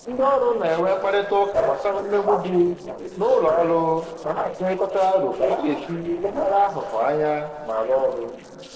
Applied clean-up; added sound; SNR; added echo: neural separator model SepFormer DNS4.